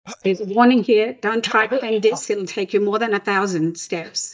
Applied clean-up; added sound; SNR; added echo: neural mask model DeepFilterNet 3.